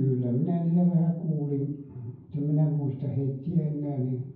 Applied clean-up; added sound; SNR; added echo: none; none; none; reverberation time 0.9 s.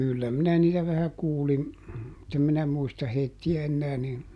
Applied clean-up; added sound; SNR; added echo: none; none; none; none.